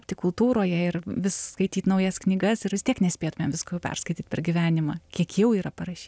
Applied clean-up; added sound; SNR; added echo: none; none; none; none.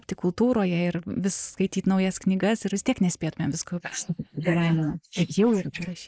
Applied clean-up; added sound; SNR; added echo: neural mask model Resemble Enhance denoiser.